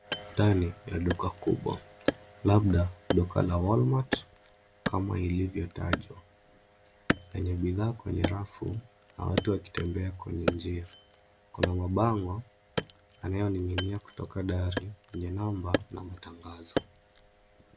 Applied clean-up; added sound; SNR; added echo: none; Wood; 7 dB; none.